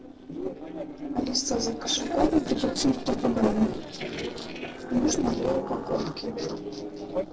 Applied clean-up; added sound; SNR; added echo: neural separator model SepFormer DNS4.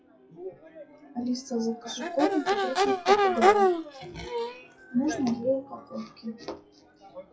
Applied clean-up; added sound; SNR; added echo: classical method WPE with log-MMSE.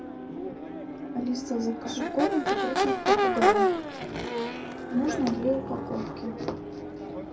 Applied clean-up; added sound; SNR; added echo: none; Crowd / Race car, auto racing / Accelerating, revving, vroom; -3 dB; reverberation time 0.4 s.